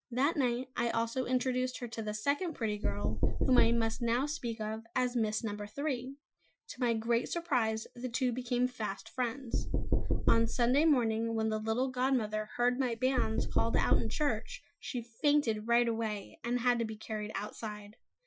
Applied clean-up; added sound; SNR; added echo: classical method Wiener filter.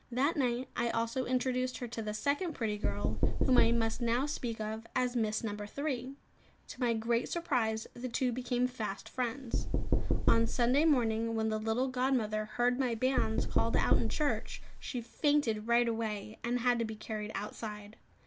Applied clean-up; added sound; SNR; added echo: none; Knock; -4 dB; none.